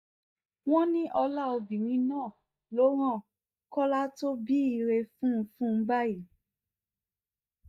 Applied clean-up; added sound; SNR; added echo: neural mask model DeepFilterNet 3.